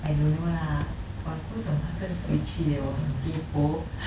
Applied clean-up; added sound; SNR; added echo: none; none; none; none.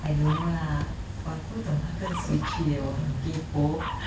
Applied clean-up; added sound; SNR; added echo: none; Dog; 13 dB; none.